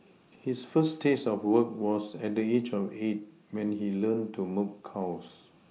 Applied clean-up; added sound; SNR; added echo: neural mask model Resemble Enhance denoiser.